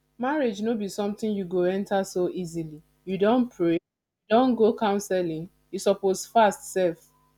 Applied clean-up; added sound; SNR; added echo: none; none; none; none.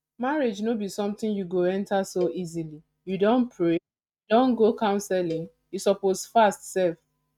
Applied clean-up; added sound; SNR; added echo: neural mask model RNNoise.